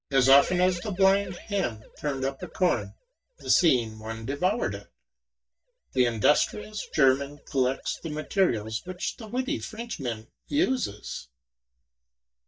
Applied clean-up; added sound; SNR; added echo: neural mask model DeepFilterNet 3.